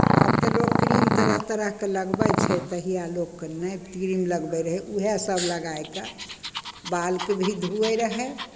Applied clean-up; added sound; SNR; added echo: none; Growling; 0 dB; none.